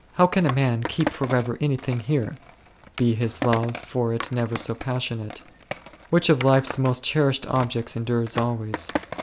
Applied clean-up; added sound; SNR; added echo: none; Skateboard; 12 dB; none.